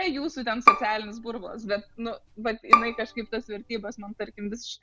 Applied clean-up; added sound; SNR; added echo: none; Bowed string instrument; -5 dB; none.